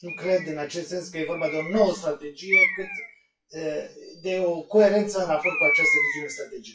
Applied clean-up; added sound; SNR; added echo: classical method WPE with log-MMSE.